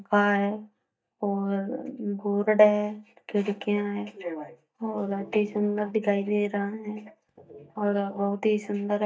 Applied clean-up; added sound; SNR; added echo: neural mask model DeepFilterNet 3.